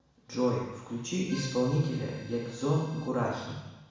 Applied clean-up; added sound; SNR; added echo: none; Accordion; 17 dB; reverberation time 1.1 s.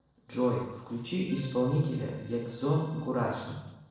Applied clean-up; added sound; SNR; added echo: neural separator model SepFormer DNS4.